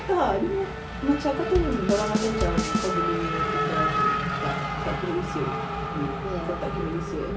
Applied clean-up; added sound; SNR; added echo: none; Drum kit + Race car, auto racing / Accelerating, revving, vroom; 0 dB; none.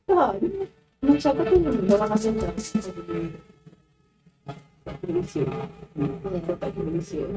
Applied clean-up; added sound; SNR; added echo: neural mask model RNNoise.